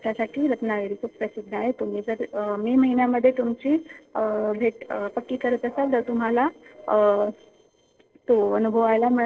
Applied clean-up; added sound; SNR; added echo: neural separator model SepFormer DNS4.